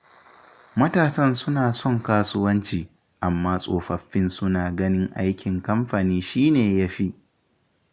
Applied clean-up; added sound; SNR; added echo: none; none; none; none.